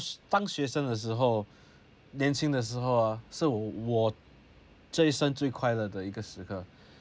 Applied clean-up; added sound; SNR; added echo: none; none; none; none.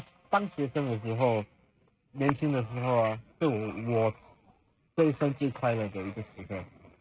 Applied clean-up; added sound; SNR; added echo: neural mask model RNNoise.